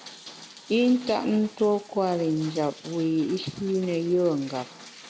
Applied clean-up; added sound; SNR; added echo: none; Rain; 19 dB; none.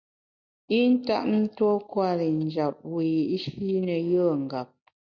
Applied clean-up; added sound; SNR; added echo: none; none; none; none.